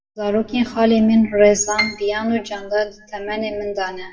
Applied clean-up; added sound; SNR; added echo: classical method WPE with log-MMSE.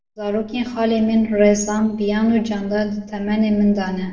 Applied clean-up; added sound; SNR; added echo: neural separator model SepFormer DNS4.